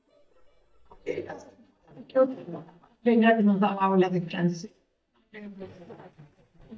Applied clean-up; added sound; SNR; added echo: neural mask model DeepFilterNet 3.